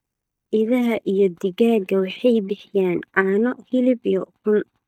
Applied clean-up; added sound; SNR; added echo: neural mask model DeepFilterNet 3.